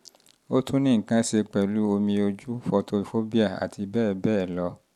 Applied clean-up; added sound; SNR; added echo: none; none; none; none.